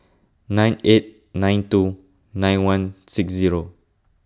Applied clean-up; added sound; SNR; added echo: none; none; none; none.